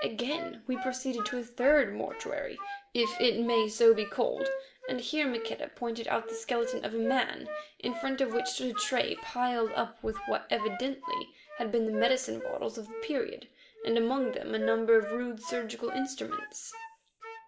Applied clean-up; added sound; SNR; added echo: none; Wind instrument, woodwind instrument; 9 dB; reverberation time 0.4 s.